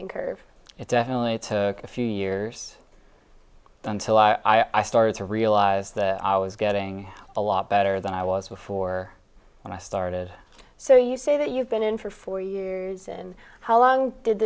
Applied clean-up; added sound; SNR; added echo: none; none; none; none.